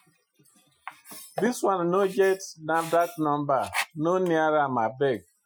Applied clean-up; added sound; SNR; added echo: classical method Wiener filter.